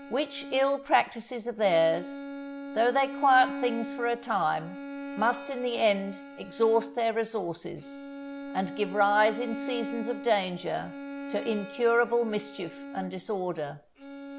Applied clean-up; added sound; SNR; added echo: none; Bowed string instrument; 11 dB; none.